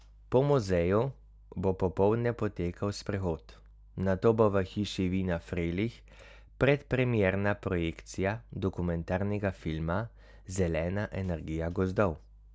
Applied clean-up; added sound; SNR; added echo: none; none; none; none.